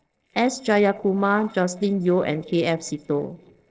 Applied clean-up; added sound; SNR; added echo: neural separator model SepFormer DNS4.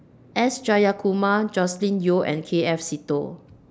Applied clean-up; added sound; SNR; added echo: none; none; none; none.